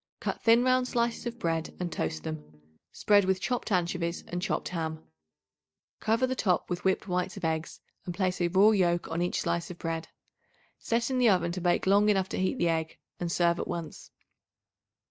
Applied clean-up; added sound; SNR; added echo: neural mask model DeepFilterNet 3.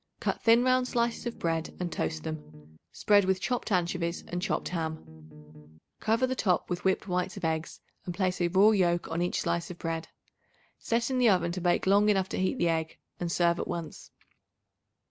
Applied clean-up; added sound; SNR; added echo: none; Bass guitar; 17 dB; none.